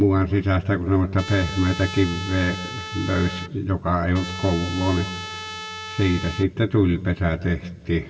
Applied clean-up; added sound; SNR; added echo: none; Trumpet; 12 dB; reverberation time 1.1 s.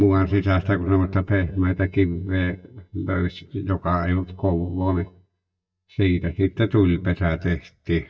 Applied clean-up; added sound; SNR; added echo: neural mask model DeepFilterNet 3.